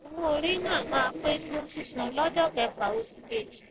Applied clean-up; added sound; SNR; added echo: neural separator model SepFormer DNS4.